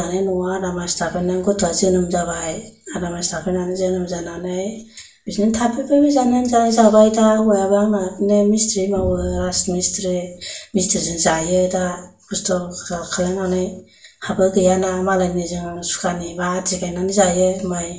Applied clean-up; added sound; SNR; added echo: none; none; none; reverberation time 0.3 s.